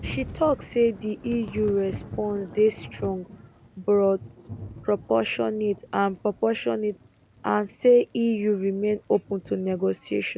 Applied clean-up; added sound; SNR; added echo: none; Thunder / Rain; 17 dB; none.